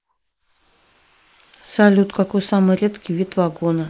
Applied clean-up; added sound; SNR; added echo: neural mask model Resemble Enhance denoiser.